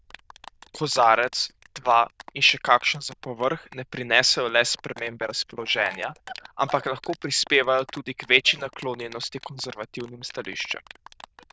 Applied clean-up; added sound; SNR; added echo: neural diffusion model UNIVERSE++.